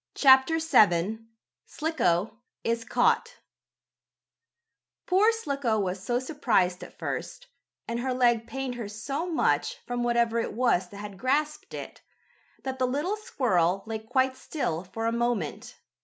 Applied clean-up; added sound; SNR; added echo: none; none; none; none.